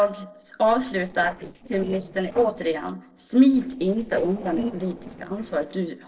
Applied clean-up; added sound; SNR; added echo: neural separator model SepFormer DNS4.